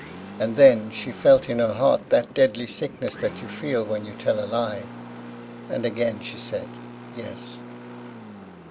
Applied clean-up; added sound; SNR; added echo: none; Engine; 15 dB; none.